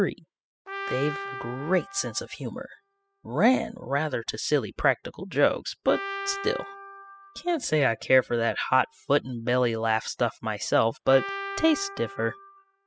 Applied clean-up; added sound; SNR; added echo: classical method spectral subtraction.